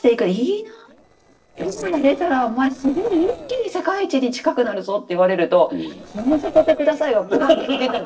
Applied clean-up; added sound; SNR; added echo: neural separator model SepFormer DNS4.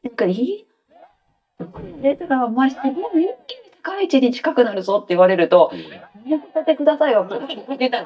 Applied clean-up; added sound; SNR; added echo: neural mask model DeepFilterNet 3.